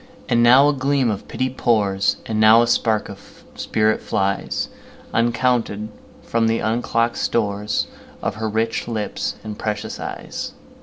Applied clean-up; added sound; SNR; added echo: none; none; none; none.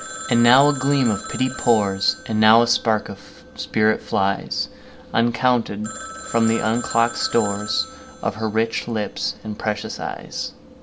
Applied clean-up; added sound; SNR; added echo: none; Telephone; 15 dB; none.